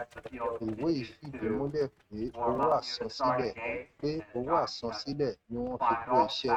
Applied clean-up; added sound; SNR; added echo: neural mask model RNNoise.